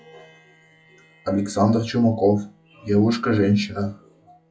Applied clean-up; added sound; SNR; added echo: classical method log-MMSE.